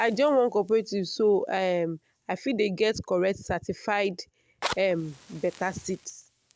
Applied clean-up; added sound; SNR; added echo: none; Fire; 16 dB; none.